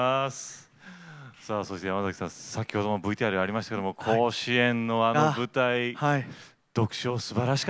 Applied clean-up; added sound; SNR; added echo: none; none; none; none.